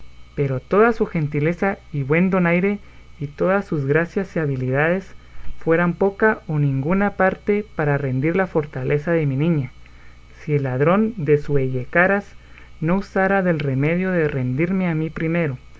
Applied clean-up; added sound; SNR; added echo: none; none; none; none.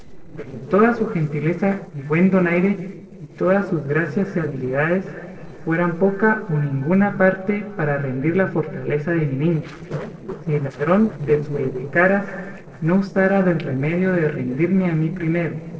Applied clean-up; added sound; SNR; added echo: neural separator model SepFormer DNS4.